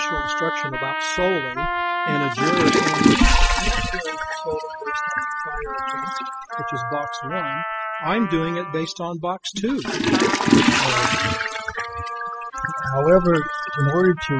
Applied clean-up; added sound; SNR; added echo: classical method spectral subtraction.